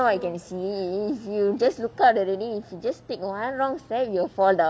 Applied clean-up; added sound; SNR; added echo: none; none; none; none.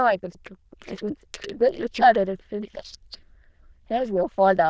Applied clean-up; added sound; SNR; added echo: neural diffusion model UNIVERSE++.